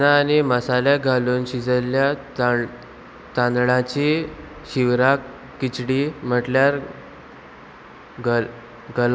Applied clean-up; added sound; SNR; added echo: none; none; none; none.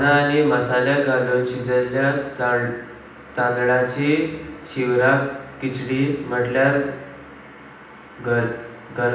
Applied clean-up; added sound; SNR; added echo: none; none; none; reverberation time 0.9 s.